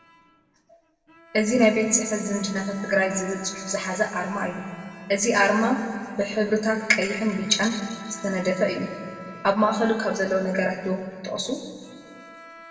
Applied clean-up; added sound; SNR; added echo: none; Bowed string instrument; 19 dB; reverberation time 2.0 s.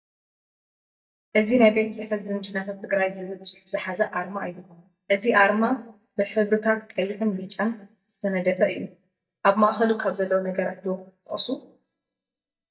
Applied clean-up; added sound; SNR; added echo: neural mask model DeepFilterNet 3.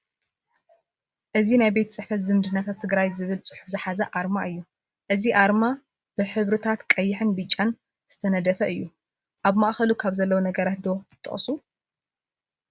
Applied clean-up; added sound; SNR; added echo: none; none; none; none.